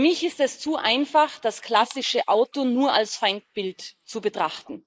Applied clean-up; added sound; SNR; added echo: neural mask model Resemble Enhance denoiser.